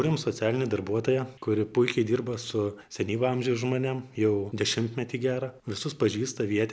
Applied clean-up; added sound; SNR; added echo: none; none; none; none.